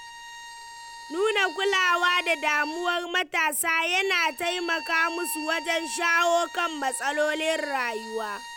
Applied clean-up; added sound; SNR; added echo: none; Bowed string instrument; 14 dB; none.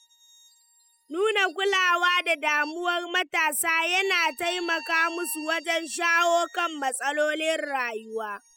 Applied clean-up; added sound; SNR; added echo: classical method spectral subtraction.